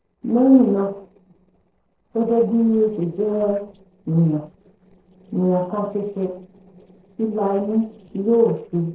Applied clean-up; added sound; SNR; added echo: neural separator model SepFormer DNS4.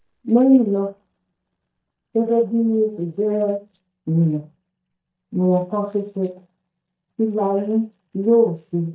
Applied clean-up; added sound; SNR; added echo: neural mask model DeepFilterNet 3.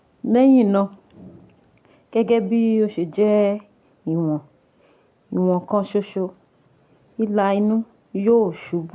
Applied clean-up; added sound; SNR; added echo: none; none; none; none.